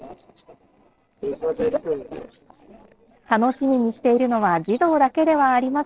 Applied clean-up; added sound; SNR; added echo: neural separator model SepFormer DNS4.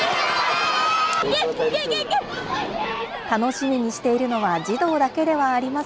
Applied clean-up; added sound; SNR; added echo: none; none; none; none.